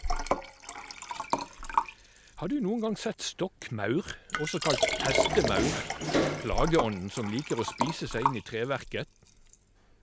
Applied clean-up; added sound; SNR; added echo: none; Door + Liquid; 0 dB; none.